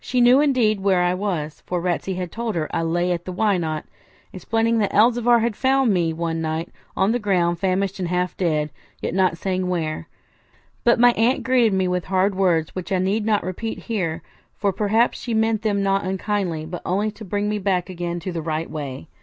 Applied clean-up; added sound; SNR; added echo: none; none; none; none.